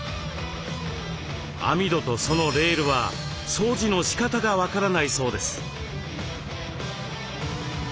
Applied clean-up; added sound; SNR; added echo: none; none; none; none.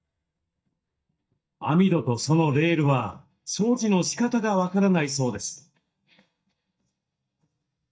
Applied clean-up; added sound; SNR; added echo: neural mask model DeepFilterNet 3.